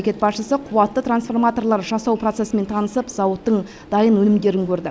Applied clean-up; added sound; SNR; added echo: none; none; none; none.